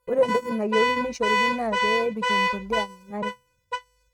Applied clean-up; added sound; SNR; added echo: neural mask model RNNoise.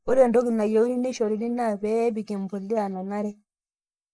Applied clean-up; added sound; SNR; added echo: neural mask model Resemble Enhance denoiser.